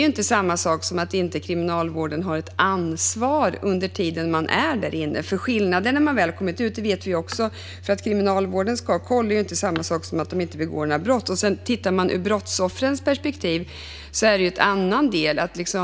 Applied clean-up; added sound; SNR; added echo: none; Domestic sounds, home sounds; 17 dB; none.